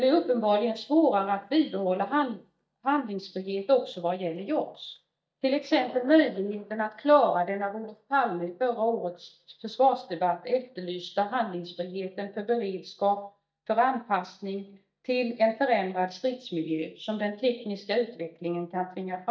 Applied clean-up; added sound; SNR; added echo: neural mask model DeepFilterNet 3.